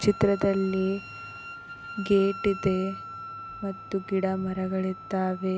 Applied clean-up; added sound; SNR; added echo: none; Wind instrument, woodwind instrument; 13 dB; none.